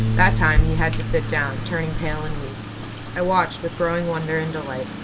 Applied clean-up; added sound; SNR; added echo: none; Bass guitar + Rain; 0 dB; none.